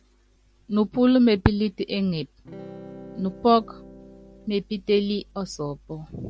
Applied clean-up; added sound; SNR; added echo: none; Electric guitar / Strum; 17 dB; none.